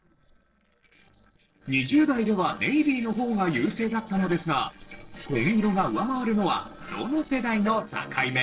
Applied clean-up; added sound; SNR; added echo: neural separator model SepFormer DNS4.